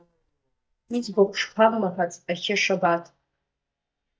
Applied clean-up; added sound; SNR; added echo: neural mask model DeepFilterNet 3.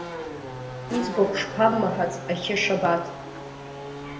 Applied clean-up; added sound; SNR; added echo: none; Race car, auto racing / Accelerating, revving, vroom; 9 dB; reverberation time 0.9 s.